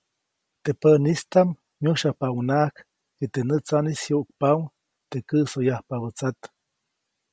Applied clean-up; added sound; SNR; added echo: none; none; none; none.